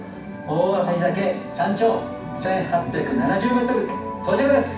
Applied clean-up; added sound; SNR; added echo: none; none; none; reverberation time 0.6 s.